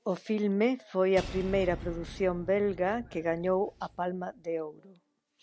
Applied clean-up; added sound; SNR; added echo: none; Shatter / Boom; 13 dB; none.